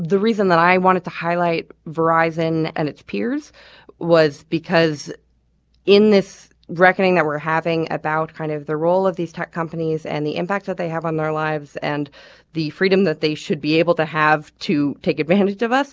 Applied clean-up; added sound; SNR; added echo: none; none; none; none.